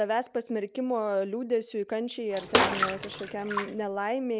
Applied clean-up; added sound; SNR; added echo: none; Bathtub (filling or washing) / Water / Splash, splatter; -1 dB; none.